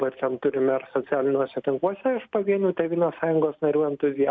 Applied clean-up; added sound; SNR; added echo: none; none; none; none.